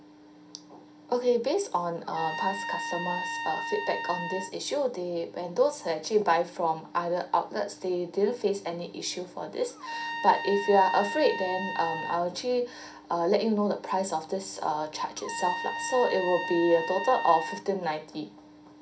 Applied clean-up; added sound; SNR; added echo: none; Trumpet; 7 dB; reverberation time 0.3 s.